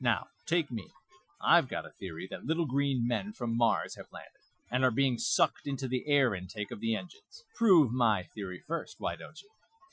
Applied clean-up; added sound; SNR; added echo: classical method Wiener filter.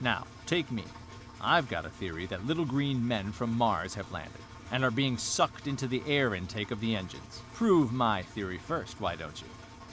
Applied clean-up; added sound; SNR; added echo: none; Engine; 16 dB; none.